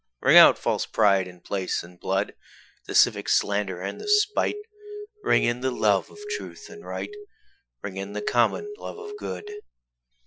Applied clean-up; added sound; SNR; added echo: classical method Wiener filter.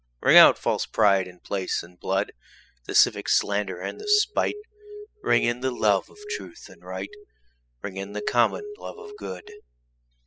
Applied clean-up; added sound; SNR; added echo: classical method spectral subtraction.